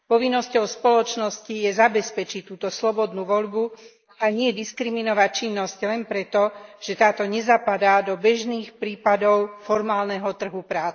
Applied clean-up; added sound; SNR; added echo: neural mask model Resemble Enhance denoiser.